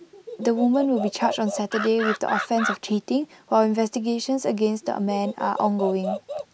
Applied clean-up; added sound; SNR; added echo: none; Animal; 9 dB; none.